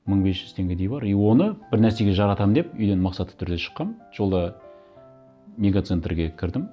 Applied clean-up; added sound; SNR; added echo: none; none; none; none.